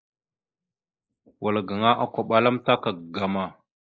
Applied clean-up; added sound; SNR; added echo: neural mask model Resemble Enhance denoiser.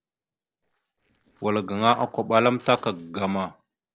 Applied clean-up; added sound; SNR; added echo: neural separator model SepFormer DNS4.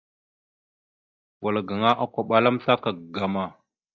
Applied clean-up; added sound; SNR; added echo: neural mask model DeepFilterNet 3.